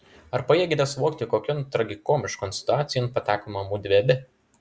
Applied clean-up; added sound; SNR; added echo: none; none; none; none.